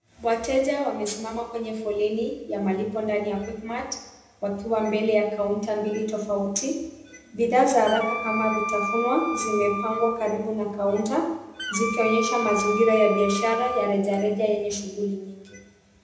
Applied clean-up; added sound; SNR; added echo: none; Wind instrument, woodwind instrument; 5 dB; reverberation time 0.8 s.